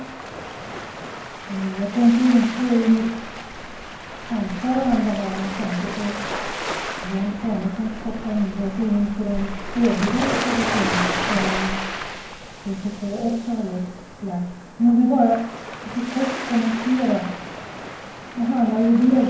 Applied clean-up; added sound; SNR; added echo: none; Waves, surf; 8 dB; reverberation time 0.9 s.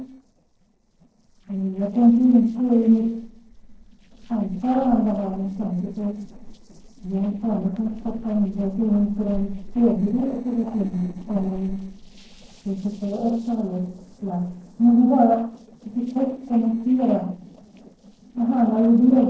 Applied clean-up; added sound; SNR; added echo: neural separator model SepFormer DNS4.